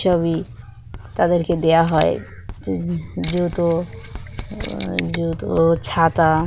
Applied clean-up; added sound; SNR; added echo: none; Writing + Mechanisms; 15 dB; none.